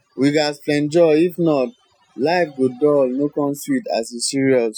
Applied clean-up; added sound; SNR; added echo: classical method Wiener filter.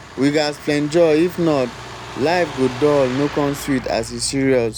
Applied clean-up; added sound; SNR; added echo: none; Truck; 15 dB; none.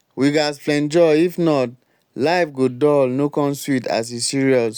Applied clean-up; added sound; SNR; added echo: none; none; none; none.